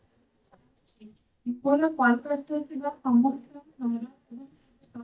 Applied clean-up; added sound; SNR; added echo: neural mask model DeepFilterNet 3.